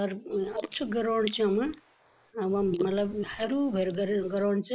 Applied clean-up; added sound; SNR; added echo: neural mask model Resemble Enhance denoiser.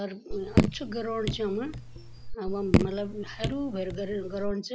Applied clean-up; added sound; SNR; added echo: none; Raindrop / Drip; -3 dB; none.